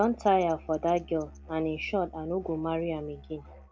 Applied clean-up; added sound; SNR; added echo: none; Musical instrument; 19 dB; none.